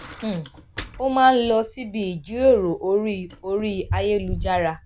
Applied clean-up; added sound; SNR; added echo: none; Bicycle; 12 dB; none.